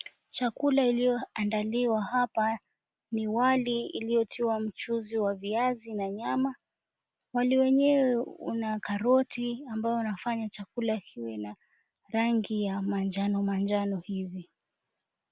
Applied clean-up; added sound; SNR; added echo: none; none; none; none.